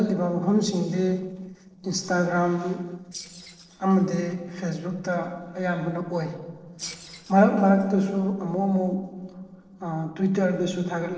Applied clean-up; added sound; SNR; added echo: neural separator model SepFormer DNS4.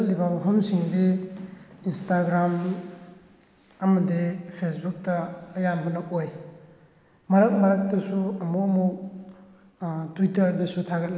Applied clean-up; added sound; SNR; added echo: none; none; none; none.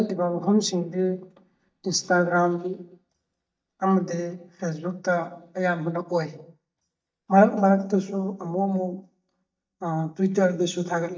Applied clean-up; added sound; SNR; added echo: neural mask model DeepFilterNet 3.